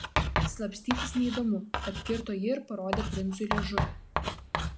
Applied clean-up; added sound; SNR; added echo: none; Writing; 0 dB; none.